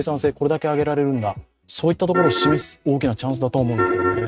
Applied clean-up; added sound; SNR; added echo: neural mask model RNNoise.